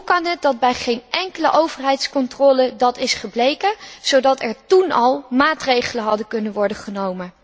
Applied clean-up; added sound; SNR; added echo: none; none; none; none.